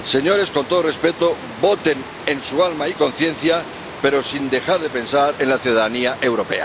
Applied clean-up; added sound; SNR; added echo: none; Water; 14 dB; none.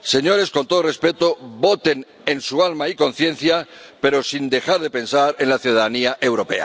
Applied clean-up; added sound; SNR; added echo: none; none; none; none.